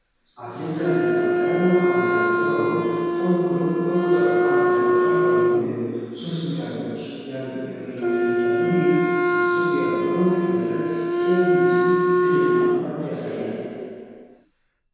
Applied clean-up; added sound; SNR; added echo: none; Wind instrument, woodwind instrument; -4 dB; reverberation time 2.2 s.